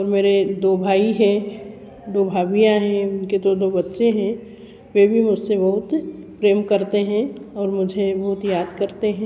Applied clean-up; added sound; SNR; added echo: none; none; none; none.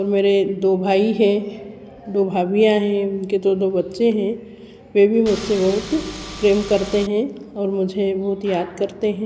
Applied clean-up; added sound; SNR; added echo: none; Engine / Car; 14 dB; none.